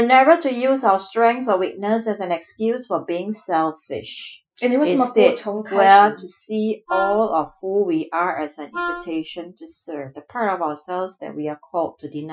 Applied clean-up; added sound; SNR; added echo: classical method Wiener filter.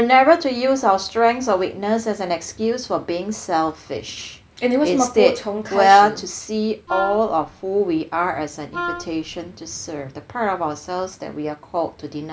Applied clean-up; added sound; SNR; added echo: none; Wind instrument, woodwind instrument; 10 dB; none.